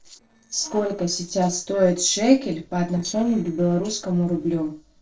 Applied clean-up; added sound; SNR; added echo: neural separator model SepFormer DNS4.